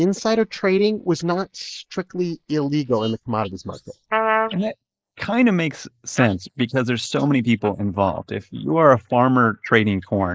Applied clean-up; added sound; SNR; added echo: neural mask model Resemble Enhance denoiser.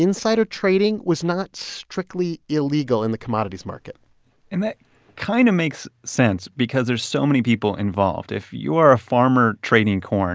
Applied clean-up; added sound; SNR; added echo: none; none; none; none.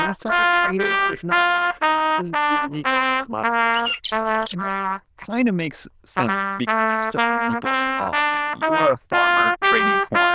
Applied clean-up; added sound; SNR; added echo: neural diffusion model UNIVERSE++.